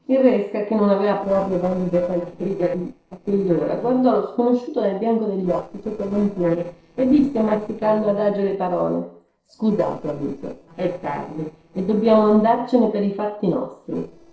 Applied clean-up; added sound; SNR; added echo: neural separator model SepFormer DNS4.